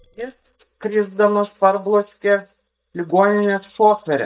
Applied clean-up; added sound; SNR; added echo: neural mask model DeepFilterNet 3.